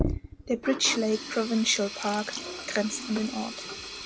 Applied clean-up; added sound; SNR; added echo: none; Sink (filling or washing); 6 dB; none.